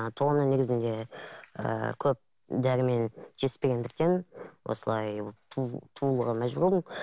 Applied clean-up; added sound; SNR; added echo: none; none; none; none.